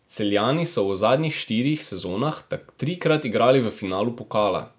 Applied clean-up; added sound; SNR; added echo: none; none; none; none.